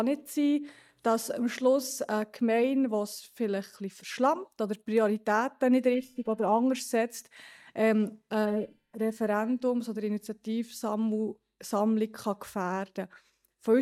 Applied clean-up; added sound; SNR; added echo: neural mask model DeepFilterNet 3.